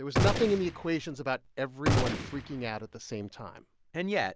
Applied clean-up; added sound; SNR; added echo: none; Gunshot, gunfire; -1 dB; none.